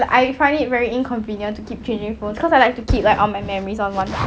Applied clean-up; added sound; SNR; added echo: none; none; none; none.